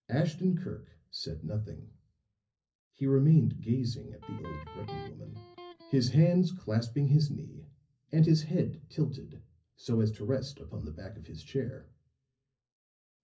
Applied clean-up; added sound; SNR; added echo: none; Electric guitar; 16 dB; reverberation time 0.4 s.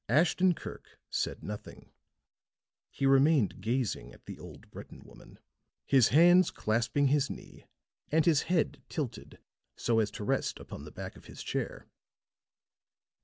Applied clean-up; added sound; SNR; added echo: none; none; none; none.